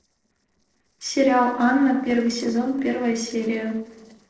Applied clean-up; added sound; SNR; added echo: neural separator model SepFormer DNS4.